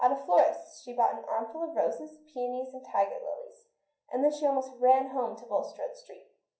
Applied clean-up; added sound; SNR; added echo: none; none; none; reverberation time 0.6 s.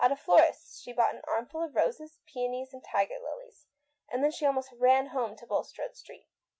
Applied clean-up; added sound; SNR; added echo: none; none; none; none.